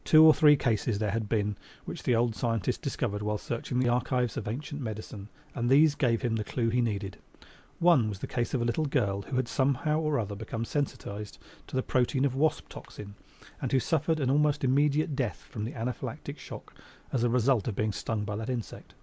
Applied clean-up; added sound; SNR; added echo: none; none; none; none.